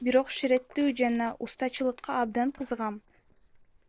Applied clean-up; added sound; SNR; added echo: neural separator model SepFormer DNS4.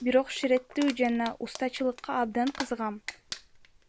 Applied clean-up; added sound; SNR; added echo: none; Crumpling, crinkling; 15 dB; none.